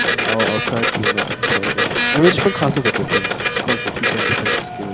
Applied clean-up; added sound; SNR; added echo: none; Printer; -2 dB; none.